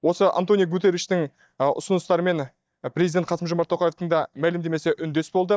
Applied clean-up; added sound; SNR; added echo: neural mask model DeepFilterNet 3.